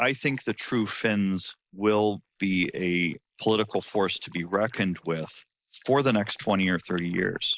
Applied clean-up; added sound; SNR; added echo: neural mask model Resemble Enhance denoiser.